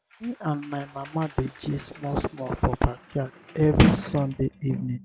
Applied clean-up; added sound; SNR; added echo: none; Sliding door; 6 dB; none.